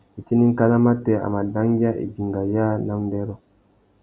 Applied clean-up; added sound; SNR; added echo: none; none; none; none.